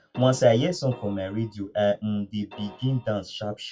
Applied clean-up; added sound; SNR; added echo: classical method WPE with log-MMSE.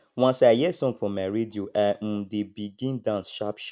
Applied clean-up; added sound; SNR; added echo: none; none; none; none.